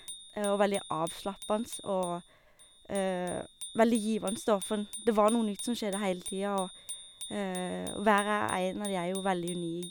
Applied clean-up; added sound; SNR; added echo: none; Bicycle bell; 14 dB; none.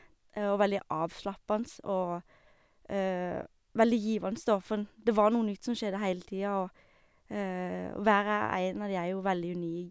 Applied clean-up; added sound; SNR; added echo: none; none; none; none.